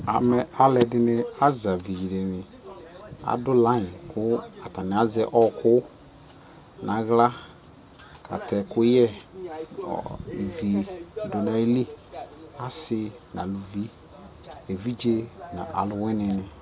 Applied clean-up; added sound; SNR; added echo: none; none; none; none.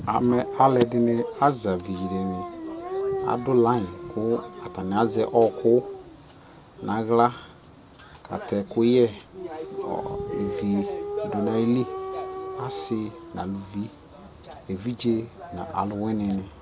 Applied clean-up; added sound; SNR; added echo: none; Dog; 11 dB; none.